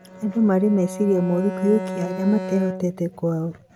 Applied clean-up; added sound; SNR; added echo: none; Bowed string instrument; 10 dB; none.